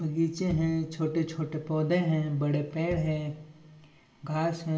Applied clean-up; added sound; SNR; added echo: none; Bass drum; 16 dB; reverberation time 1.4 s.